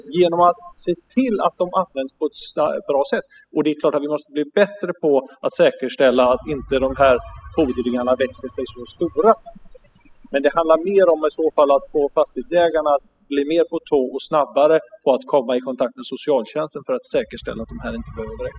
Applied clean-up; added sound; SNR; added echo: classical method spectral subtraction.